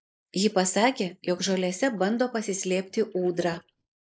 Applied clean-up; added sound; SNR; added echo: neural mask model Resemble Enhance denoiser.